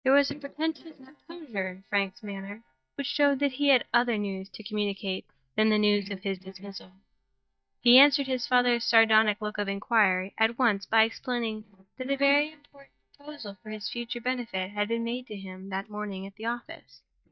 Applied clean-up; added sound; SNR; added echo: neural mask model DeepFilterNet 3.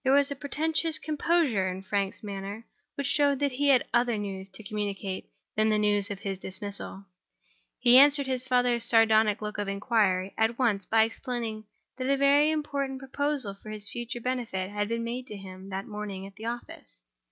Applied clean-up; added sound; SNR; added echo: none; none; none; none.